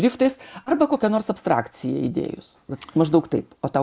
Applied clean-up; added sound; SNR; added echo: none; none; none; none.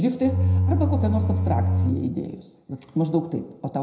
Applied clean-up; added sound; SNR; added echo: none; Bowed string instrument; -4 dB; reverberation time 0.7 s.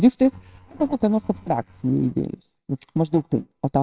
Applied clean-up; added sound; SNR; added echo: neural separator model SepFormer WHAMR!.